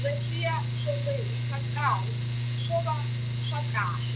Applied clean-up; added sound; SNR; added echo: none; Mechanical fan; -4 dB; reverberation time 0.2 s.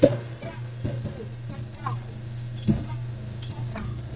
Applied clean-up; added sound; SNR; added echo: neural mask model DeepFilterNet 3.